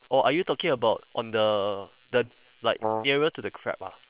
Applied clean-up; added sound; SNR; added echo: neural separator model SepFormer WHAM!.